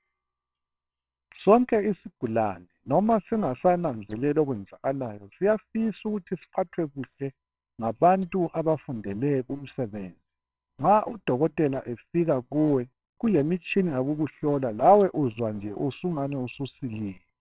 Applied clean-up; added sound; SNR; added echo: neural separator model SepFormer WHAMR!.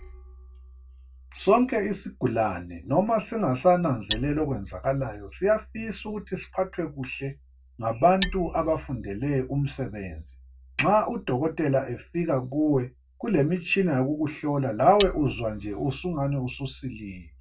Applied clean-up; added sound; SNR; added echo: none; Hammer; 16 dB; reverberation time 0.1 s.